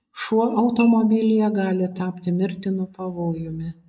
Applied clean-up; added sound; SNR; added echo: neural mask model Resemble Enhance denoiser.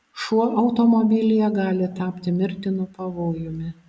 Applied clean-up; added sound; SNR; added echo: none; none; none; none.